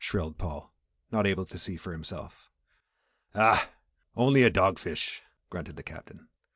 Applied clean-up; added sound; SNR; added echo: none; none; none; none.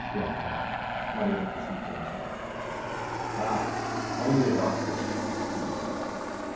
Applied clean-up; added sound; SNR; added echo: none; Aircraft; -1 dB; reverberation time 1.2 s.